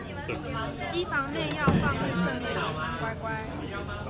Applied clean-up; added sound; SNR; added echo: none; Slam; 2 dB; none.